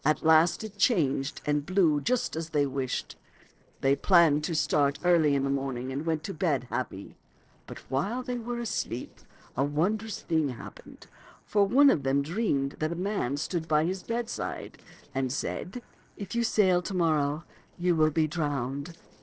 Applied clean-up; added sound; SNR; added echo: neural separator model SepFormer DNS4.